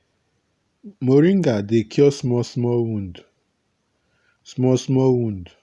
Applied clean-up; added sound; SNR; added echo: none; none; none; none.